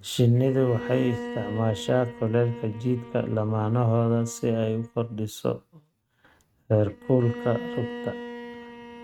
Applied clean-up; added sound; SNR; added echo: neural mask model RNNoise.